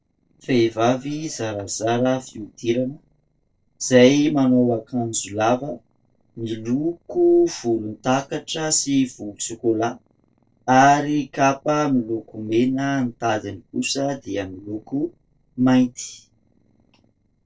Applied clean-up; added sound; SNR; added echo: neural separator model SepFormer DNS4.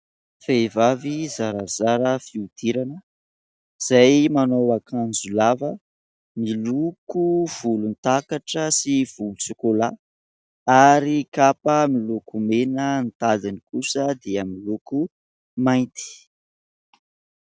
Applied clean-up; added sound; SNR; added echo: none; none; none; none.